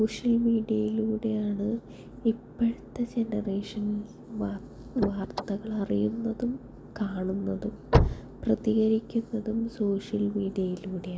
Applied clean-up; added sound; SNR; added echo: none; Slam / Car; 2 dB; none.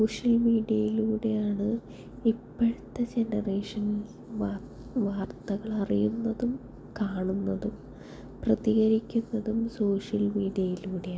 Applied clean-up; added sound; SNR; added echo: none; none; none; none.